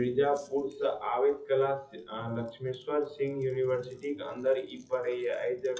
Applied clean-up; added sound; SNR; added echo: classical method WPE with log-MMSE.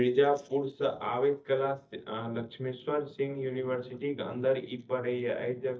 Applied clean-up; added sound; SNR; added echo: neural mask model DeepFilterNet 3.